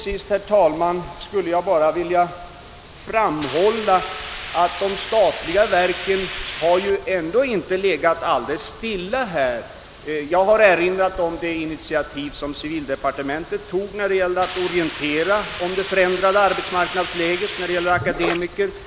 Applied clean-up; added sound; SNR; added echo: none; Hiss + Gurgling; 10 dB; none.